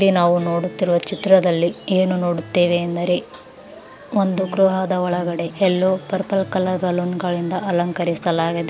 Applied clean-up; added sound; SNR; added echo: none; Acoustic guitar; 19 dB; none.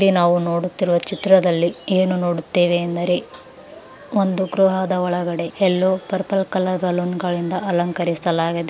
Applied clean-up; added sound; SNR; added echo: none; none; none; none.